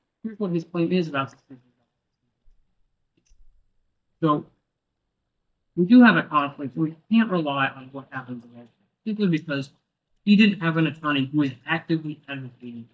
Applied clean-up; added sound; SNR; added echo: neural mask model DeepFilterNet 3.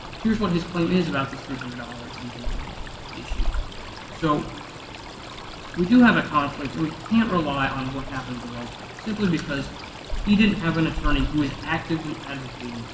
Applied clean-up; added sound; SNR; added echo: none; Stream; 7 dB; reverberation time 1.3 s.